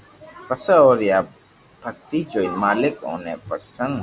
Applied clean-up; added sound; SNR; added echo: none; none; none; none.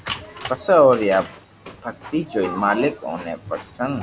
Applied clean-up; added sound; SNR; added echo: none; Printer; 17 dB; none.